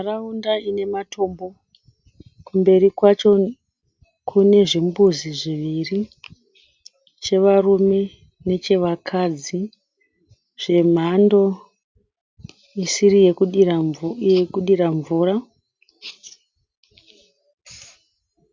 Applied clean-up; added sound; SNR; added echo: none; none; none; none.